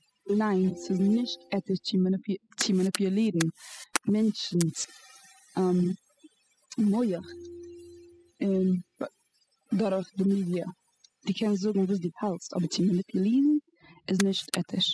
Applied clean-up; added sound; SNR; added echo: classical method spectral subtraction.